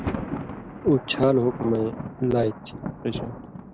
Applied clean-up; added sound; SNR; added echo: none; Thunder; 9 dB; none.